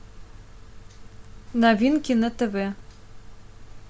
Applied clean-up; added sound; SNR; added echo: none; none; none; none.